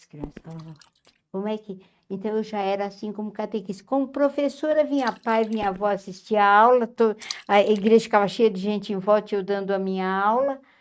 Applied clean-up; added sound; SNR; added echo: neural mask model RNNoise.